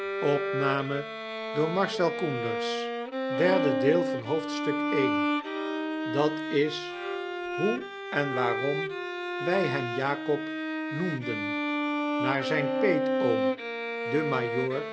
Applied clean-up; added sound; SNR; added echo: none; Bowed string instrument; 0 dB; none.